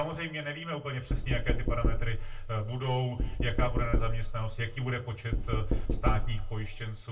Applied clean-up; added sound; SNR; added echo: none; Knock; -4 dB; reverberation time 0.2 s.